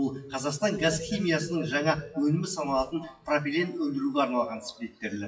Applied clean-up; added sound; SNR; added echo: classical method WPE with log-MMSE.